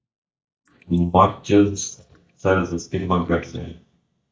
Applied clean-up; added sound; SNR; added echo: neural mask model DeepFilterNet 3.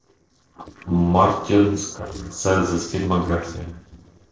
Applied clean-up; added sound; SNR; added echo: neural separator model SepFormer DNS4.